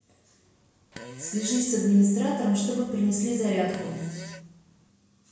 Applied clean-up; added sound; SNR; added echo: none; Fart; 19 dB; reverberation time 1.0 s.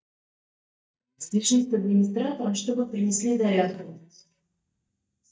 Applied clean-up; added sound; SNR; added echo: neural mask model DeepFilterNet 3.